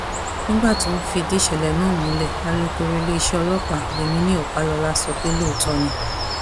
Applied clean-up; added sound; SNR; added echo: none; Bird; 3 dB; none.